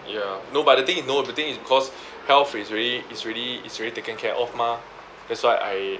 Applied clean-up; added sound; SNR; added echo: none; none; none; none.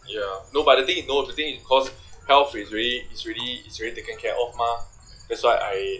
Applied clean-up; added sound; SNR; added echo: classical method log-MMSE.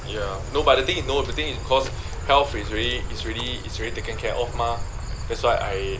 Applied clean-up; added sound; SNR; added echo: none; Dog; 5 dB; none.